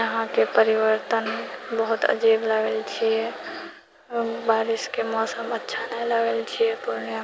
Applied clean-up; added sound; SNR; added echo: none; none; none; none.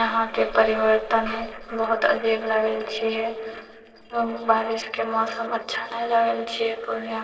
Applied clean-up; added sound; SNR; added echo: neural separator model SepFormer DNS4.